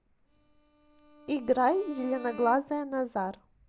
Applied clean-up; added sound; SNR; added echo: none; Bowed string instrument; 19 dB; none.